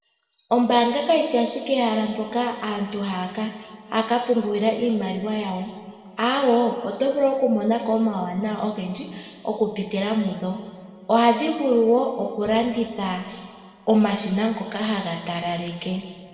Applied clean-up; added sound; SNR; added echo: none; none; none; reverberation time 1.9 s.